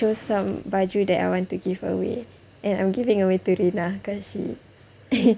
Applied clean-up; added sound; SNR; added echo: none; none; none; none.